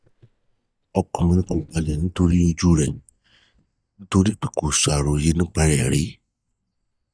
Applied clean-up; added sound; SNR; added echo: neural mask model DeepFilterNet 3.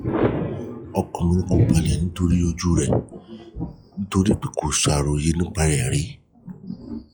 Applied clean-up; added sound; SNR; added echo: classical method log-MMSE.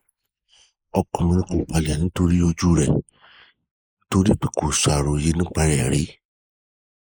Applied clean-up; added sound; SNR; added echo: neural mask model Resemble Enhance denoiser.